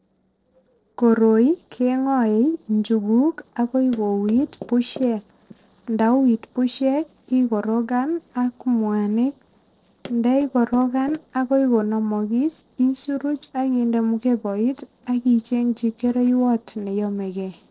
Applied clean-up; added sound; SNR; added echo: neural separator model SepFormer DNS4.